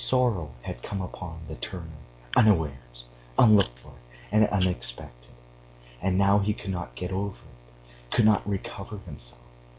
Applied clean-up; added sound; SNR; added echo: none; none; none; none.